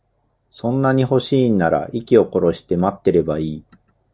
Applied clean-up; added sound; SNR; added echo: none; none; none; none.